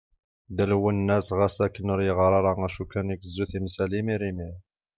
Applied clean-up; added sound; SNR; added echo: none; none; none; none.